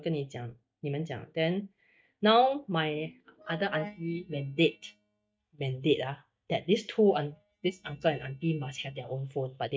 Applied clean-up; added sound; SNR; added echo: neural mask model DeepFilterNet 3.